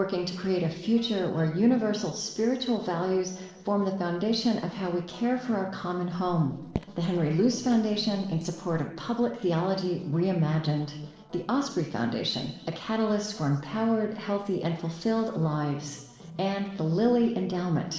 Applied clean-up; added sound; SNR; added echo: neural separator model SepFormer DNS4.